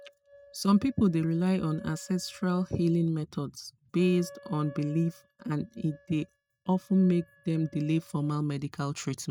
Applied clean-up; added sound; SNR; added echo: neural mask model RNNoise.